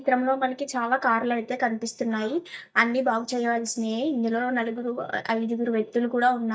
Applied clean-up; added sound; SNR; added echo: neural mask model DeepFilterNet 3.